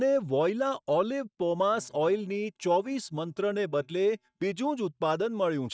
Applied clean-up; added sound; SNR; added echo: neural mask model DeepFilterNet 3.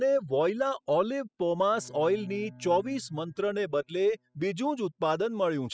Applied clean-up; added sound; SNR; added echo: classical method spectral subtraction.